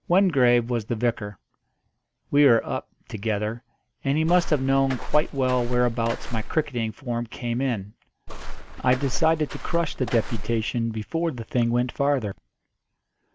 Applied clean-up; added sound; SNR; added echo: none; Walk, footsteps; 1 dB; none.